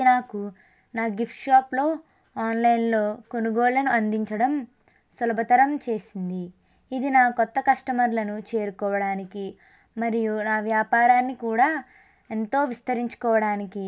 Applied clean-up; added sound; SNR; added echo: none; none; none; none.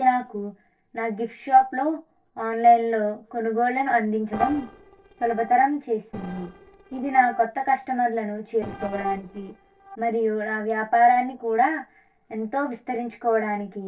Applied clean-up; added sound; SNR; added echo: neural separator model SepFormer DNS4.